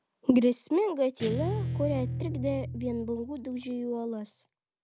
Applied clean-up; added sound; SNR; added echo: none; Guitar; 5 dB; none.